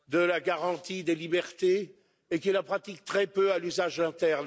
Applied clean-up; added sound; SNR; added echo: none; none; none; none.